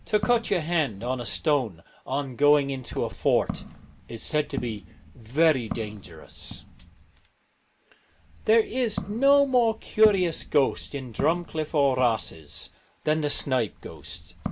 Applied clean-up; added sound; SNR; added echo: none; Walk, footsteps; 14 dB; none.